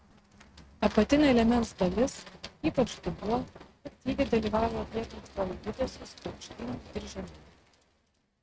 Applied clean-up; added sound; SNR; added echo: neural mask model RNNoise.